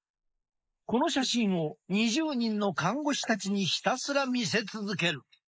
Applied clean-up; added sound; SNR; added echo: neural mask model Resemble Enhance denoiser.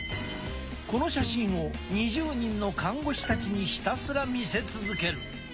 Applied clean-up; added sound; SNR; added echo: none; Bowed string instrument; 11 dB; none.